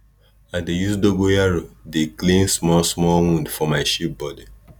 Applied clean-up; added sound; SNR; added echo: none; none; none; none.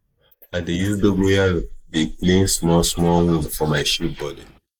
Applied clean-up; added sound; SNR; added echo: neural mask model Resemble Enhance denoiser.